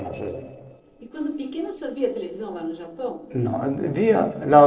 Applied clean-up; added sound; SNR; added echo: neural separator model SepFormer DNS4.